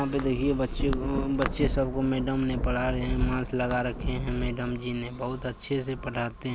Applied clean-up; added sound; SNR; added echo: none; Thunder / Rain; 5 dB; none.